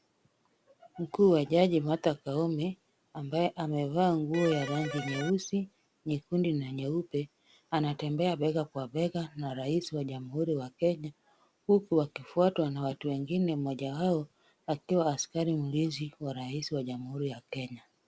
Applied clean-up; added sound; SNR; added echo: none; Electric guitar; 8 dB; none.